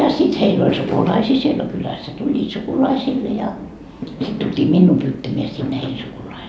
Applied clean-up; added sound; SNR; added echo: none; Fireworks; 12 dB; none.